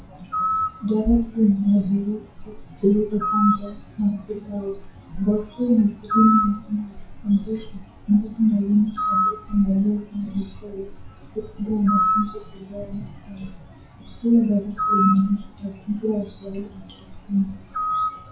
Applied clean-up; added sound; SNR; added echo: classical method WPE with log-MMSE.